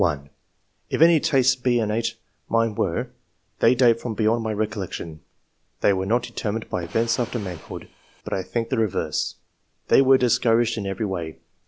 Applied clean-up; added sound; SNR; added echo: none; Fire; 19 dB; none.